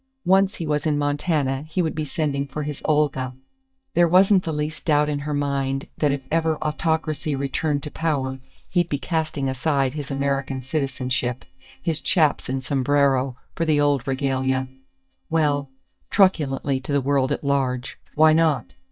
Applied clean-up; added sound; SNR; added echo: neural mask model DeepFilterNet 3.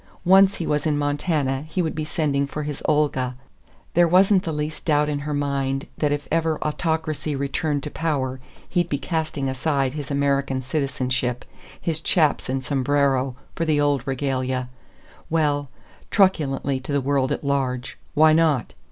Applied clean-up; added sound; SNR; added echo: none; none; none; none.